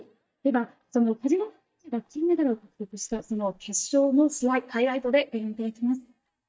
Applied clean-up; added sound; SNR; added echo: neural mask model DeepFilterNet 3.